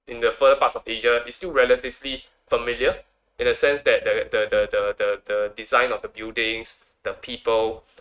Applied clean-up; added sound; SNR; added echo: neural mask model RNNoise.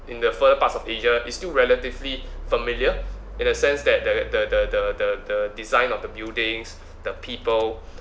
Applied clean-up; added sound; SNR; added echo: none; Accelerating, revving, vroom; 13 dB; none.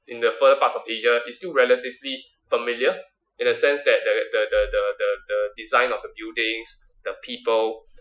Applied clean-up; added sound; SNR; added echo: classical method Wiener filter.